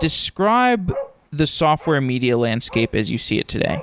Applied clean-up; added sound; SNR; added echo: none; Bark; 18 dB; none.